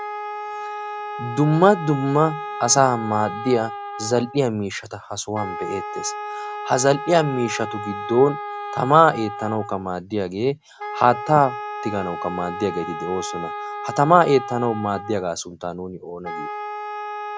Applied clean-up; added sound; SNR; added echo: none; Wind instrument, woodwind instrument; 9 dB; none.